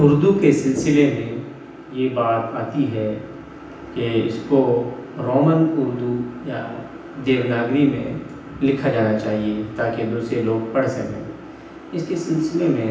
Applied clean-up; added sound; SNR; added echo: none; none; none; reverberation time 0.9 s.